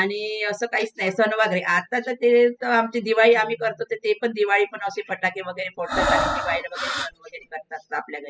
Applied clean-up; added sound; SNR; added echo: classical method spectral subtraction.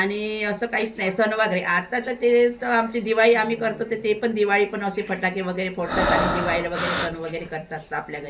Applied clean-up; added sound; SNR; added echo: none; Breathing; 2 dB; none.